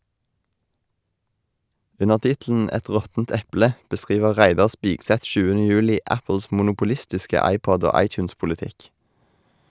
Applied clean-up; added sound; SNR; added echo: none; none; none; none.